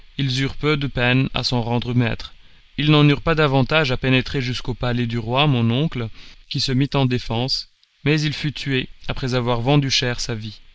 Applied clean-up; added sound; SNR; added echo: neural mask model Resemble Enhance denoiser.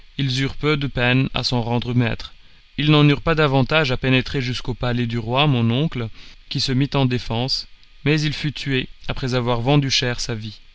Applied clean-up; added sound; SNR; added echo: none; none; none; none.